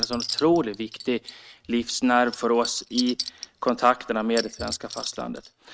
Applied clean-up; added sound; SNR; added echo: neural mask model RNNoise.